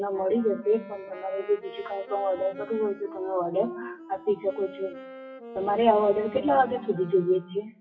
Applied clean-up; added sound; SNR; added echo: classical method WPE with log-MMSE.